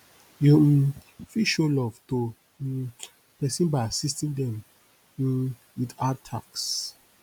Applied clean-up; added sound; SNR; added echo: none; none; none; none.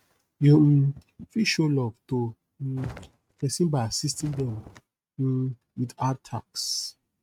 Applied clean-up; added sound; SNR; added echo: neural mask model RNNoise.